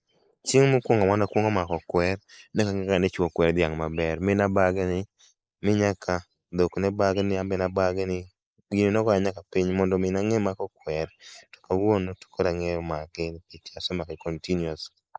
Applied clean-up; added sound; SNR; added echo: neural mask model Resemble Enhance denoiser.